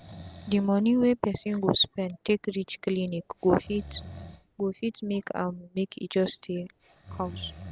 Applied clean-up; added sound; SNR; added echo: none; Breathing; 19 dB; none.